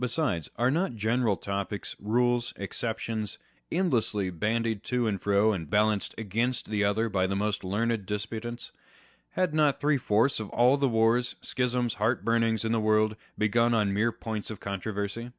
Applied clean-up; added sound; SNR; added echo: none; none; none; none.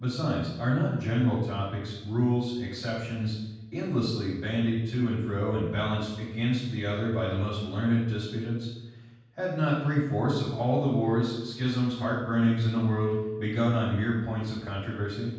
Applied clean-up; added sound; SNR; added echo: none; none; none; reverberation time 1.2 s.